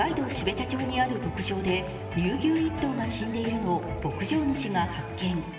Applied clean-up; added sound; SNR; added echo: none; Applause / Crowd / Cheering; 18 dB; reverberation time 1.9 s.